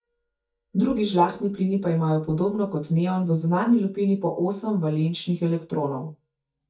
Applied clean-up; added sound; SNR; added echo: neural mask model DeepFilterNet 3.